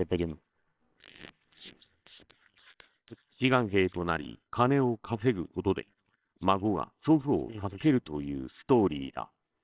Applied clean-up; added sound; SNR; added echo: neural separator model SepFormer WHAMR!.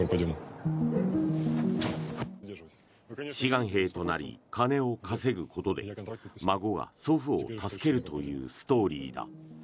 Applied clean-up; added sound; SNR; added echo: none; none; none; none.